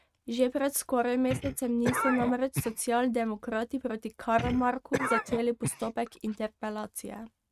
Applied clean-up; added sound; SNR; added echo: neural mask model RNNoise.